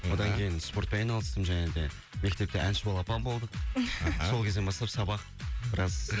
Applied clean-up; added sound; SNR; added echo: none; none; none; none.